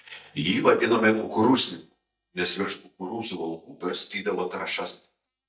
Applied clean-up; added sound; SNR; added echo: neural mask model DeepFilterNet 3.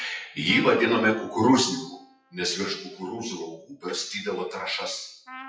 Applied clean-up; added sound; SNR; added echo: classical method WPE with log-MMSE.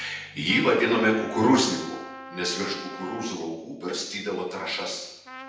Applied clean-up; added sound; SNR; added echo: none; Trumpet; 16 dB; reverberation time 0.8 s.